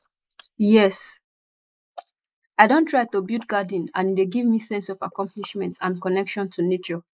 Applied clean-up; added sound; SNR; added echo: neural mask model Resemble Enhance denoiser.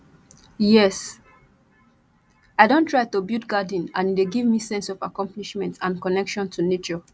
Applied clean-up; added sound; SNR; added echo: none; none; none; none.